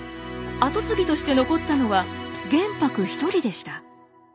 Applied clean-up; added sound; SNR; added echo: none; none; none; none.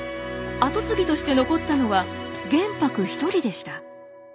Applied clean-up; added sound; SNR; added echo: none; Wind instrument, woodwind instrument; 15 dB; none.